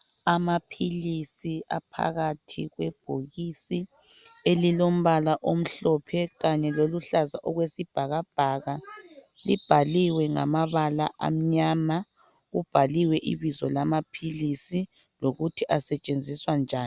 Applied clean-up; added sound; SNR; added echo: none; none; none; none.